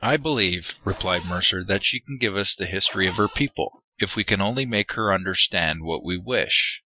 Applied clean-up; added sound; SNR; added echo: classical method Wiener filter.